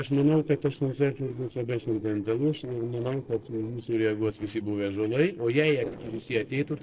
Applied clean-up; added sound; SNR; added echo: neural separator model SepFormer DNS4.